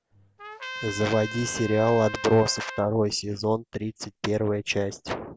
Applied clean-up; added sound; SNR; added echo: none; Trumpet; 12 dB; none.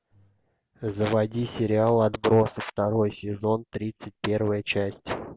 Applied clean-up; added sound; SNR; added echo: none; none; none; none.